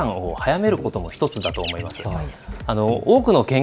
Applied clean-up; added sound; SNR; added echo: none; Bird; 15 dB; none.